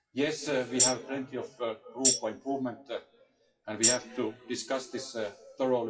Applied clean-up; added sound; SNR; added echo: classical method WPE with log-MMSE.